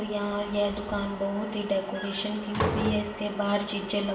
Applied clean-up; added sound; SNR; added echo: none; Slam; 4 dB; reverberation time 0.8 s.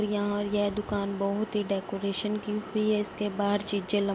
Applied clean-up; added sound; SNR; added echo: none; none; none; none.